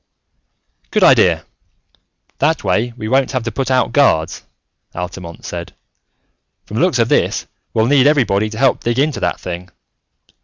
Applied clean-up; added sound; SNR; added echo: none; none; none; none.